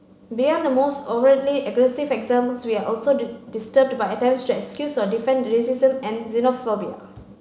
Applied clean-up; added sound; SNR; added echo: none; none; none; none.